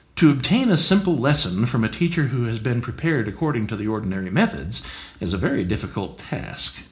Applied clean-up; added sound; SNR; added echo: none; none; none; reverberation time 0.4 s.